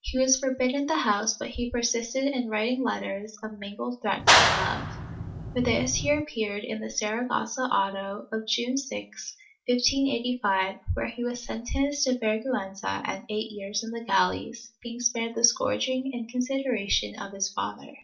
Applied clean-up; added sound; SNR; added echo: none; Clapping; -3 dB; reverberation time 0.3 s.